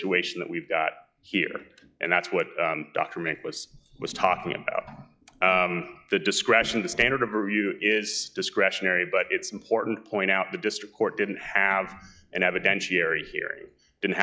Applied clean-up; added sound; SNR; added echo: classical method log-MMSE.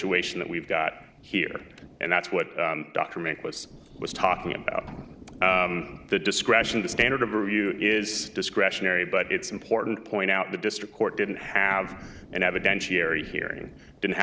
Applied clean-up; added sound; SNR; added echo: none; Rain; 18 dB; none.